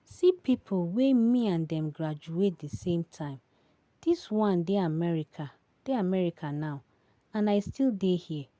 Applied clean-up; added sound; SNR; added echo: none; none; none; none.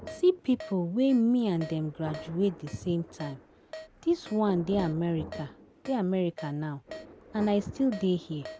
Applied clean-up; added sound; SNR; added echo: none; Keyboard (musical) + Thunder; 15 dB; none.